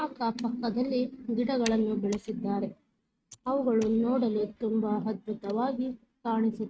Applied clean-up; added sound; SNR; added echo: neural mask model RNNoise.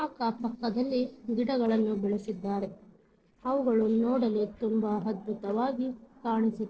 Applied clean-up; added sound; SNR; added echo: neural separator model SepFormer DNS4.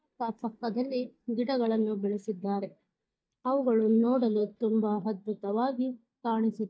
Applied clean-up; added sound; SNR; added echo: neural mask model DeepFilterNet 3.